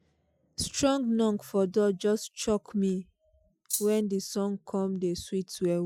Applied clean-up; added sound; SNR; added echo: classical method Wiener filter.